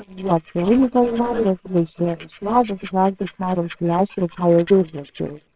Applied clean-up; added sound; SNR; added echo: neural separator model SepFormer WHAMR!.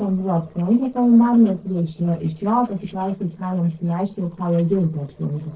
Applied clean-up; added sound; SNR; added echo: neural separator model SepFormer DNS4.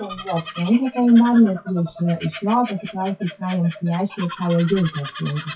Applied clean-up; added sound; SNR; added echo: classical method WPE with log-MMSE.